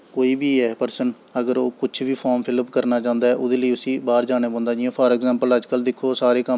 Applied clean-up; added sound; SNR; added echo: none; none; none; none.